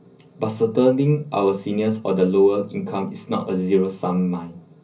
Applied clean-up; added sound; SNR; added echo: none; none; none; reverberation time 0.5 s.